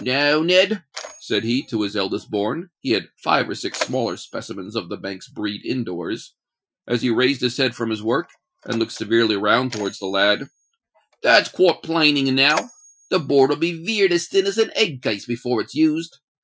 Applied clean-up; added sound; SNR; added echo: classical method Wiener filter.